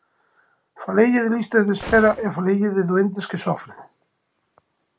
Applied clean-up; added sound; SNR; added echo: none; Gunshot, gunfire; 18 dB; none.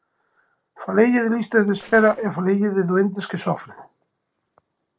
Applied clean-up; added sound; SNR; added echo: neural separator model SepFormer DNS4.